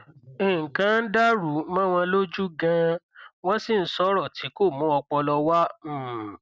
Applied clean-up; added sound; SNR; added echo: none; none; none; none.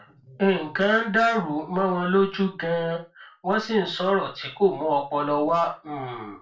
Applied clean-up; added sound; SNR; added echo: none; none; none; reverberation time 0.3 s.